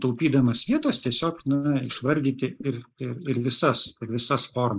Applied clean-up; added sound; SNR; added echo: neural mask model Resemble Enhance denoiser.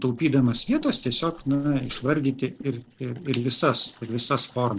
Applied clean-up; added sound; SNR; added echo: neural separator model SepFormer DNS4.